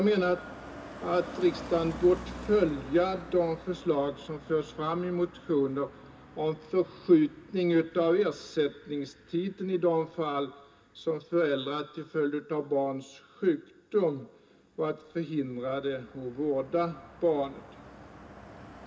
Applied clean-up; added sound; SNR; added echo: none; Car passing by; 18 dB; reverberation time 0.2 s.